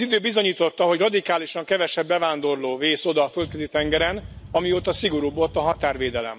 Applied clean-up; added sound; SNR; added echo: none; Boat, Water vehicle; 16 dB; none.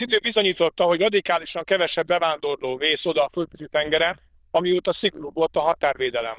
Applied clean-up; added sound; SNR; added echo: neural diffusion model UNIVERSE++.